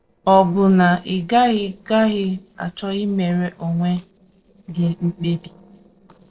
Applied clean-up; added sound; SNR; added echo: neural separator model SepFormer DNS4.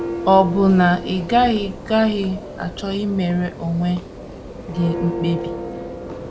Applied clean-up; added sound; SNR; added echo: none; Church bell; 9 dB; none.